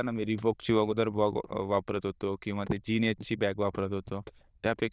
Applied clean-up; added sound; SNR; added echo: neural diffusion model UNIVERSE++.